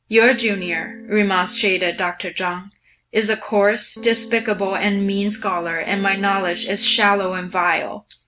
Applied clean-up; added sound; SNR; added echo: none; Electric guitar / Strum; 17 dB; none.